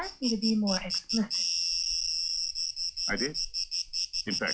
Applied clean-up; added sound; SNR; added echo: classical method log-MMSE.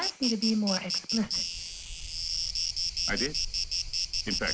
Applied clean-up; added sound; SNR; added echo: neural mask model Resemble Enhance denoiser.